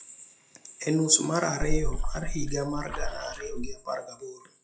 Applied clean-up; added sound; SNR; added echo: classical method WPE with log-MMSE.